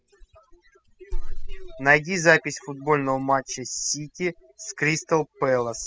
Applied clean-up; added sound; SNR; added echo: classical method spectral subtraction.